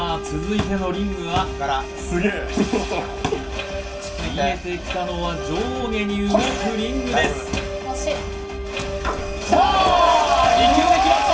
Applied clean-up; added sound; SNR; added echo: none; Wind instrument, woodwind instrument; 13 dB; reverberation time 0.2 s.